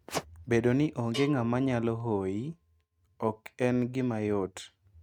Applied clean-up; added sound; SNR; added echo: neural mask model RNNoise.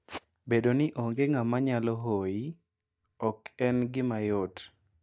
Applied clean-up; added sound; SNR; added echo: neural mask model DeepFilterNet 3.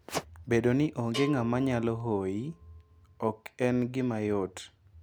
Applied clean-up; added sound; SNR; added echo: none; Bell; 19 dB; none.